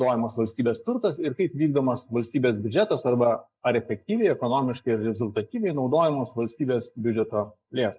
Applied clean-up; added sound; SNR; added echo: neural mask model Resemble Enhance denoiser.